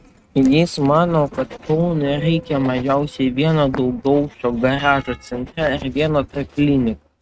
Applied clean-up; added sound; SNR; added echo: neural mask model RNNoise.